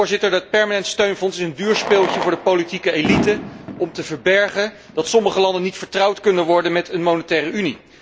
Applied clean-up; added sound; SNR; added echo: none; Fireworks; 11 dB; none.